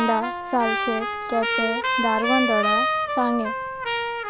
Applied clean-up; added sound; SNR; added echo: none; Trumpet; -1 dB; none.